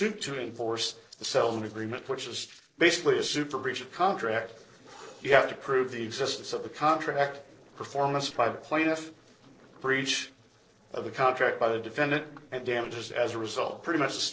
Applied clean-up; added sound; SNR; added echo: neural separator model SepFormer DNS4.